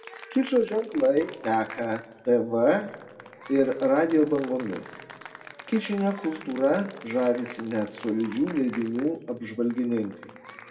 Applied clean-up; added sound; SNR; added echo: none; Applause / Cheering; 18 dB; reverberation time 1.3 s.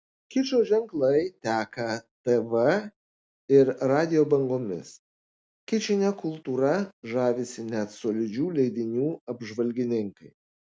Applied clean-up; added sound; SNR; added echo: none; none; none; none.